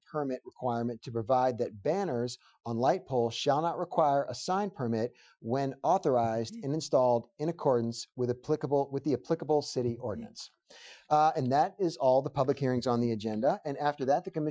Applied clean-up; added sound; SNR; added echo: classical method Wiener filter.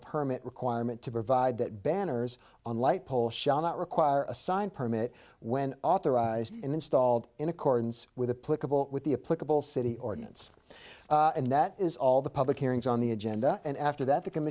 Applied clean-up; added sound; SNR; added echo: none; Breathing; 16 dB; none.